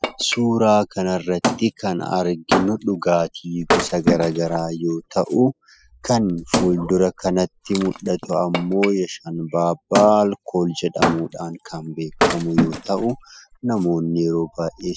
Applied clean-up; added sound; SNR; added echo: classical method spectral subtraction.